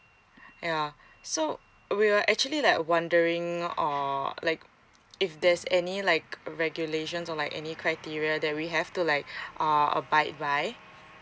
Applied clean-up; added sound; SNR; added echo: none; none; none; none.